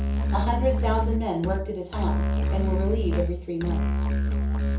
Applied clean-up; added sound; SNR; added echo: none; Musical instrument; -5 dB; reverberation time 0.7 s.